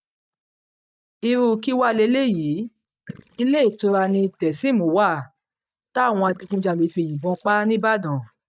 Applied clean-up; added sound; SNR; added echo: neural mask model DeepFilterNet 3.